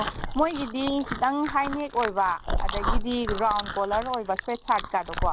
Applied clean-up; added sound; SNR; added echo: none; Chewing, mastication; 3 dB; none.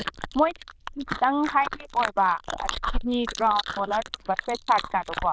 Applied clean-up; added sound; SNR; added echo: neural diffusion model UNIVERSE++.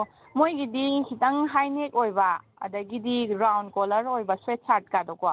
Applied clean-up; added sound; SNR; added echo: none; none; none; none.